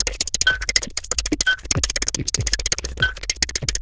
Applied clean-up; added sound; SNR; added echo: neural diffusion model UNIVERSE++.